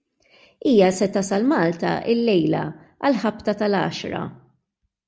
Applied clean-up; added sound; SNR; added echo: none; none; none; none.